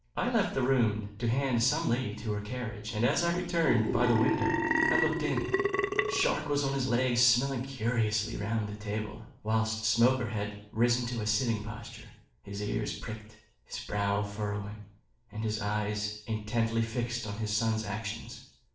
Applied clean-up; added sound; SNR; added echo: none; Burping, eructation; -1 dB; reverberation time 0.6 s.